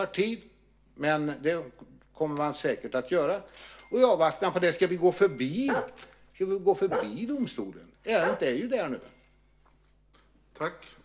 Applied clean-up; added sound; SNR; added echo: none; Bark; 8 dB; reverberation time 0.3 s.